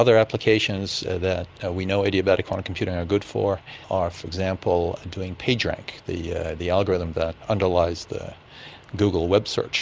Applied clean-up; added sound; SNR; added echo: none; none; none; none.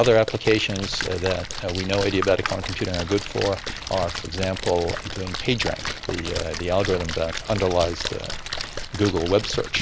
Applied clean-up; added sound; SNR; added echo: none; Splash, splatter; 7 dB; none.